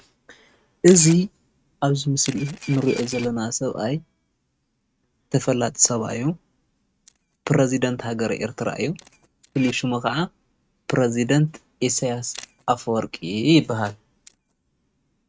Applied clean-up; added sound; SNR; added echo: neural mask model RNNoise.